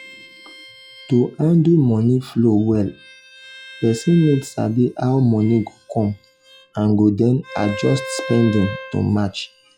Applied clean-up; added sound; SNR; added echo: classical method log-MMSE.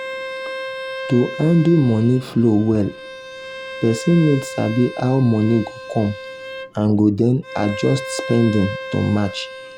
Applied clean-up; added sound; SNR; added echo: none; Bowed string instrument; 12 dB; none.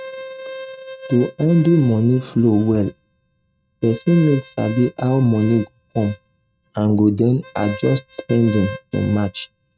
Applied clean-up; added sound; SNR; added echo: neural mask model RNNoise.